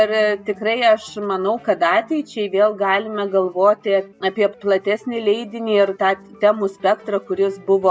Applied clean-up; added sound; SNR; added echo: none; none; none; none.